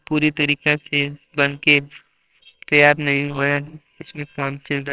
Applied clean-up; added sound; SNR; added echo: neural separator model SepFormer WHAMR!.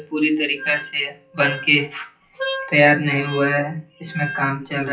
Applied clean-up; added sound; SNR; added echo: classical method WPE with log-MMSE.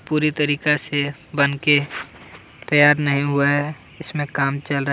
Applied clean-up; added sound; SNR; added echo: none; none; none; none.